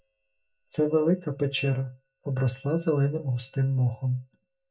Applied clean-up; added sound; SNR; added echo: neural mask model DeepFilterNet 3.